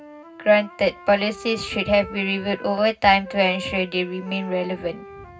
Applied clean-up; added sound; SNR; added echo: none; Wind instrument, woodwind instrument; 17 dB; reverberation time 0.4 s.